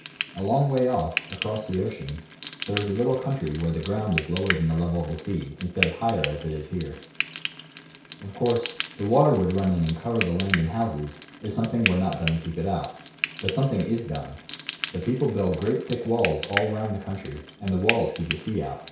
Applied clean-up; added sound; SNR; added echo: none; Frying (food); 8 dB; reverberation time 0.6 s.